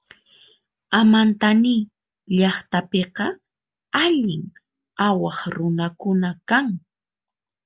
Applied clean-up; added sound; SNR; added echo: none; none; none; none.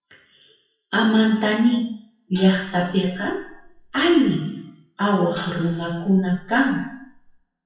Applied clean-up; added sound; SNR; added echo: classical method WPE with log-MMSE.